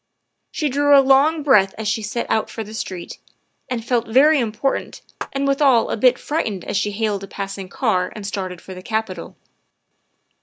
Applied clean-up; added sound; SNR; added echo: none; Clapping; 12 dB; none.